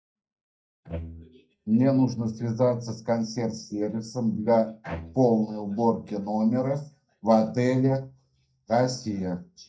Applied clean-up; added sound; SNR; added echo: neural mask model DeepFilterNet 3.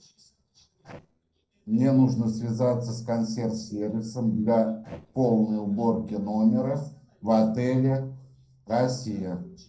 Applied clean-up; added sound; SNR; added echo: neural separator model SepFormer DNS4.